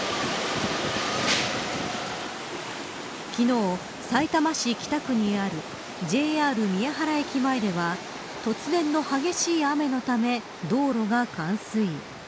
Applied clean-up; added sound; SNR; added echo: none; none; none; none.